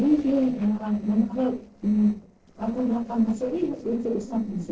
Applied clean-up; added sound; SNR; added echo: neural separator model SepFormer DNS4.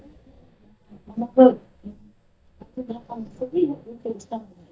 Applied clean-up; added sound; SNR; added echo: neural mask model DeepFilterNet 3.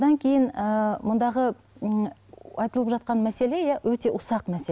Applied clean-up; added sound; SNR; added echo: none; none; none; none.